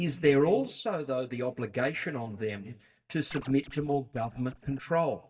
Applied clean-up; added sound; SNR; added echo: neural mask model DeepFilterNet 3.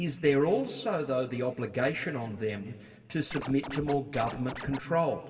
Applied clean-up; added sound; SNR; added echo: none; Scratching (performance technique); 10 dB; reverberation time 2.6 s.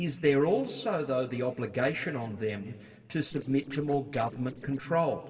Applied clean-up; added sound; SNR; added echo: neural separator model SepFormer DNS4.